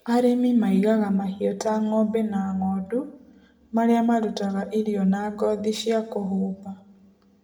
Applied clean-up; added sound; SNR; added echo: none; none; none; reverberation time 0.6 s.